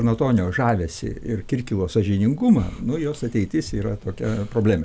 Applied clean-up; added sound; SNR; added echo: none; none; none; none.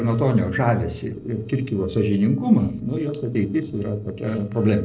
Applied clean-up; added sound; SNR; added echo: neural separator model SepFormer DNS4.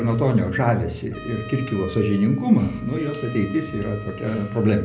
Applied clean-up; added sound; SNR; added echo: none; Trumpet; 19 dB; reverberation time 0.4 s.